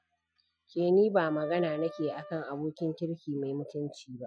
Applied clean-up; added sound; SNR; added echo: classical method Wiener filter.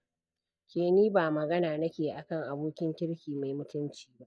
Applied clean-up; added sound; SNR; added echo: neural mask model DeepFilterNet 3.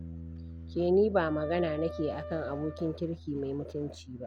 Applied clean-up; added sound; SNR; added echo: none; Wind instrument, woodwind instrument + Bass guitar; 11 dB; none.